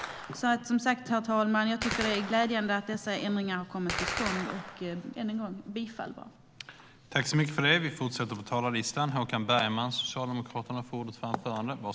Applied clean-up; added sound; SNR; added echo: none; Gunshot, gunfire; 12 dB; none.